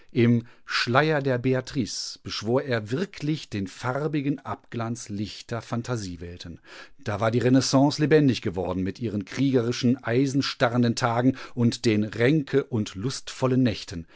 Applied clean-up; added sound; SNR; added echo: none; none; none; none.